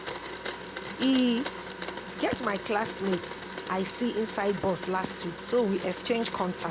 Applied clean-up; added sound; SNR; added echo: none; Domestic sounds, home sounds; 8 dB; none.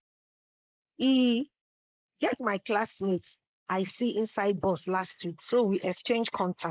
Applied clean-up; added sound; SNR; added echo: neural mask model Resemble Enhance denoiser.